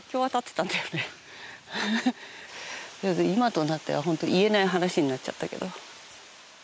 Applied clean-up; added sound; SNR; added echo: none; none; none; none.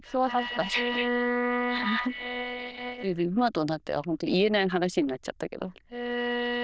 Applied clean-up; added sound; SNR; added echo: neural diffusion model UNIVERSE++.